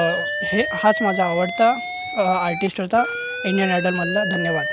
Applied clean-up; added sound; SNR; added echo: none; Alarm; 5 dB; none.